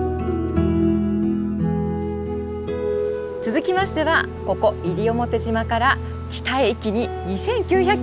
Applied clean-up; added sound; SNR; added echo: none; none; none; none.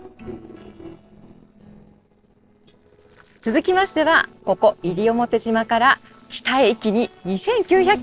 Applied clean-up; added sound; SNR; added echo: neural separator model SepFormer DNS4.